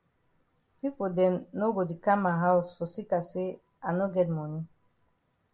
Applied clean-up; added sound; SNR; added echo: none; none; none; none.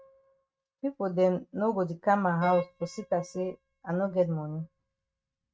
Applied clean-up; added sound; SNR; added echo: neural mask model RNNoise.